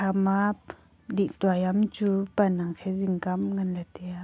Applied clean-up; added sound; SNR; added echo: none; none; none; none.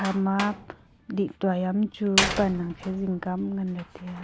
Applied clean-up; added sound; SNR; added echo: none; Slam; 6 dB; none.